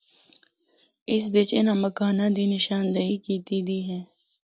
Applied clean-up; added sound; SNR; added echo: none; none; none; none.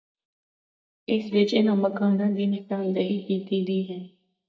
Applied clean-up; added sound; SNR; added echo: neural mask model DeepFilterNet 3.